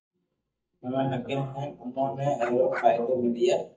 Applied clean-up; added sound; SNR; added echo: neural mask model DeepFilterNet 3.